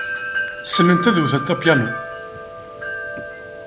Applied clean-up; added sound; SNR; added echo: none; Wind chime; 5 dB; none.